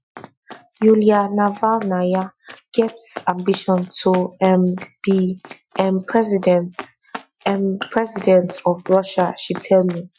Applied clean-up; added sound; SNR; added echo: classical method Wiener filter.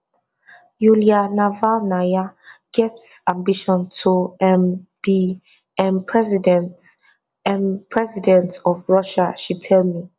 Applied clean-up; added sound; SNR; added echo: none; none; none; none.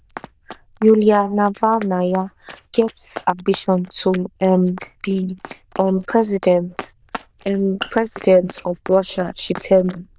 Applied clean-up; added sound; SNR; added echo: neural diffusion model UNIVERSE++.